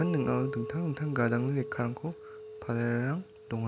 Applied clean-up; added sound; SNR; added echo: none; Chink, clink; 10 dB; none.